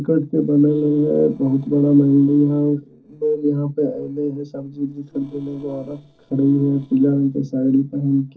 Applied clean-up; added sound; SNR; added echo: neural separator model SepFormer DNS4.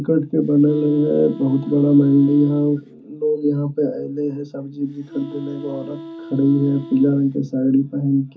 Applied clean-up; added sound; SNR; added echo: none; Wind instrument, woodwind instrument; 17 dB; reverberation time 0.3 s.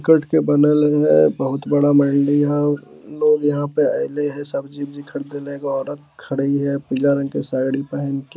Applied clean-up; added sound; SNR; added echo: none; none; none; none.